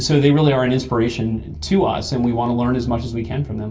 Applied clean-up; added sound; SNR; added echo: none; none; none; reverberation time 0.2 s.